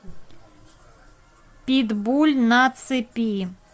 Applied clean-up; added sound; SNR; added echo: none; none; none; none.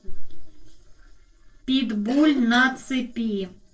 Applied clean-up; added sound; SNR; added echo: neural separator model SepFormer DNS4.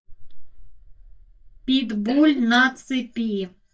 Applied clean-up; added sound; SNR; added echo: neural mask model DeepFilterNet 3.